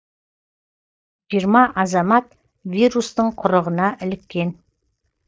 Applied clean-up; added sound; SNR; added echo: neural mask model DeepFilterNet 3.